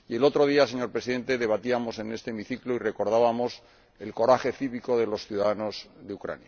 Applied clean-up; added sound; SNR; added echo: none; none; none; none.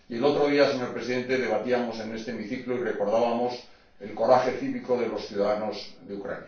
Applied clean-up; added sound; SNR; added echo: none; none; none; reverberation time 0.3 s.